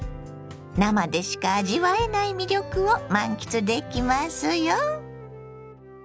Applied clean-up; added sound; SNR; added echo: none; Wind instrument, woodwind instrument; 17 dB; none.